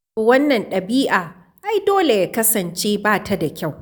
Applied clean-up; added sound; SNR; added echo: none; none; none; none.